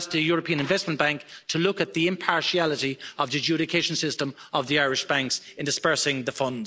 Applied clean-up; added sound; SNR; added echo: none; none; none; none.